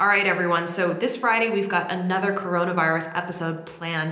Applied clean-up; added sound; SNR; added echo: none; none; none; reverberation time 0.9 s.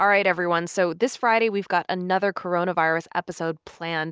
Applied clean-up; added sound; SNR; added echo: none; none; none; none.